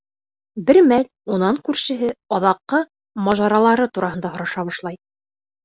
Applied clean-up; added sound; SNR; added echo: none; none; none; none.